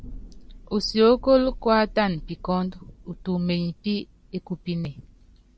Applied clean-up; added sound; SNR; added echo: none; Thunder; 17 dB; none.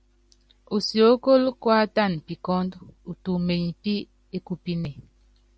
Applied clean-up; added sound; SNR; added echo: none; none; none; none.